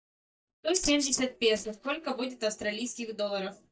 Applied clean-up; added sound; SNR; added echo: neural mask model DeepFilterNet 3.